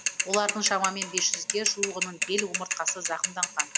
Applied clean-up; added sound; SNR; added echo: none; Mechanisms / Bicycle; 1 dB; none.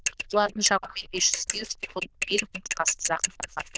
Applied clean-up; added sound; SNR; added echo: neural diffusion model UNIVERSE++.